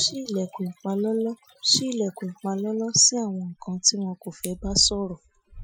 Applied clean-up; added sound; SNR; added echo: classical method Wiener filter.